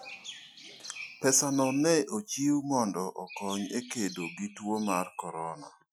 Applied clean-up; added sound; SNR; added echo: classical method Wiener filter.